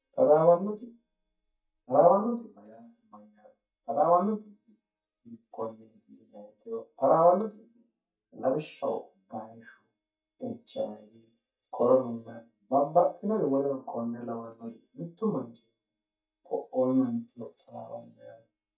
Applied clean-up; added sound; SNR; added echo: neural mask model DeepFilterNet 3.